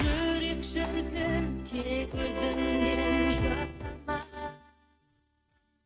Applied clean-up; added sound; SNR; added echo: neural mask model RNNoise.